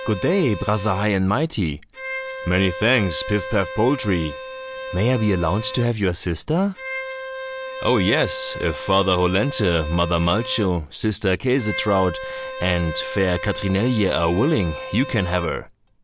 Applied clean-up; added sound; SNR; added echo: none; Bowed string instrument; 11 dB; none.